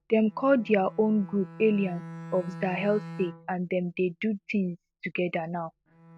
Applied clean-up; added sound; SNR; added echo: none; Bowed string instrument; 16 dB; none.